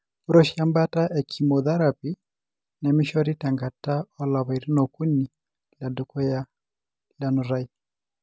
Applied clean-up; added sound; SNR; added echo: none; none; none; none.